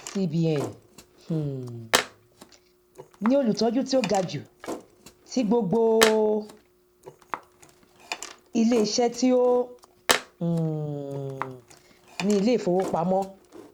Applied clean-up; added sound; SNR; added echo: none; Tools; 9 dB; none.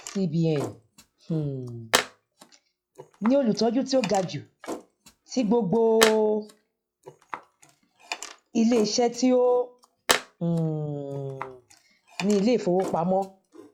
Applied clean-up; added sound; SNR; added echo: classical method log-MMSE.